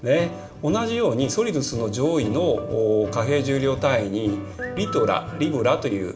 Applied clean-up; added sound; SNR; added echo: none; none; none; reverberation time 1.1 s.